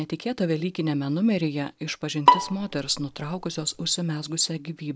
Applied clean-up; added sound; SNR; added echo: none; Bowed string instrument; -2 dB; none.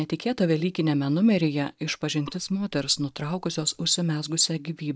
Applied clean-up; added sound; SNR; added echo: neural mask model DeepFilterNet 3.